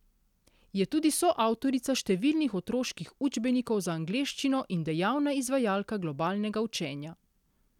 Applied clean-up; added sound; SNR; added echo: none; none; none; none.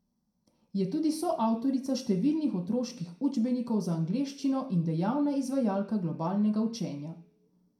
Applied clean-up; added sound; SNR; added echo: none; none; none; reverberation time 0.4 s.